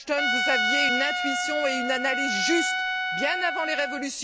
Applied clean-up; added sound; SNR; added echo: none; Trumpet; -1 dB; none.